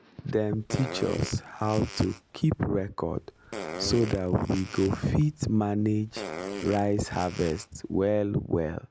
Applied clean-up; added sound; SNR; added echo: none; Fart; 12 dB; none.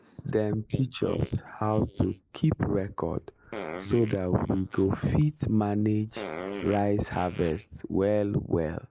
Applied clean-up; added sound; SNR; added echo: neural mask model Resemble Enhance denoiser.